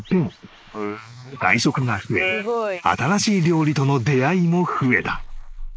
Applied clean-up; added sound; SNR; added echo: neural mask model Resemble Enhance denoiser.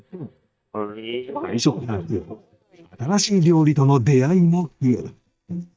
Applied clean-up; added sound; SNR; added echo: neural mask model DeepFilterNet 3.